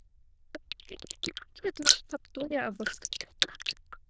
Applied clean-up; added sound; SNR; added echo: neural diffusion model UNIVERSE++.